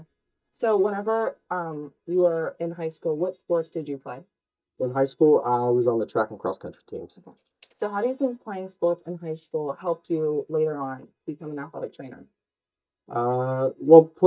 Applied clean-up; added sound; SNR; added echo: neural mask model DeepFilterNet 3.